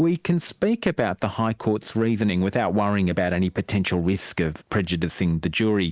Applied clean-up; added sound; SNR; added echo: neural mask model Resemble Enhance denoiser.